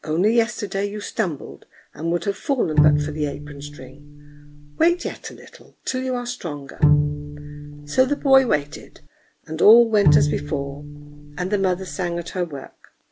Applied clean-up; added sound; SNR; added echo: none; Bowed string instrument; 1 dB; none.